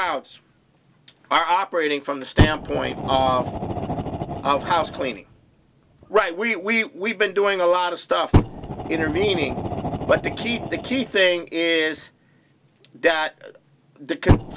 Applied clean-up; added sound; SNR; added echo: none; Fire; 4 dB; none.